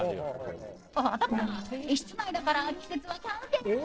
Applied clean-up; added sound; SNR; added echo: neural separator model SepFormer DNS4.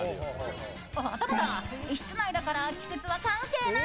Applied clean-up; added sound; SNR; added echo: none; Gong; 9 dB; none.